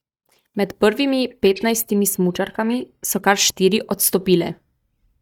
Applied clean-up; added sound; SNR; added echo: neural mask model DeepFilterNet 3.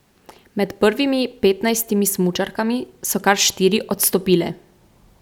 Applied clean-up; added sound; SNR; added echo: none; none; none; none.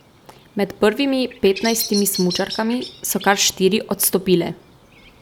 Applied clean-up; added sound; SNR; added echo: none; Bird vocalization, bird call, bird song; 14 dB; none.